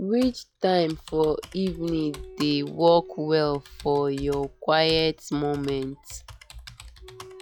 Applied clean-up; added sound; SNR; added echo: classical method log-MMSE.